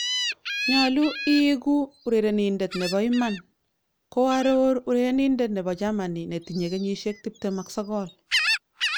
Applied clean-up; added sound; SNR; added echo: none; Gull, seagull; 8 dB; none.